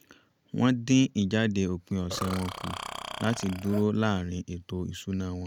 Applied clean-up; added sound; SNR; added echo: none; Burping, eructation; 10 dB; none.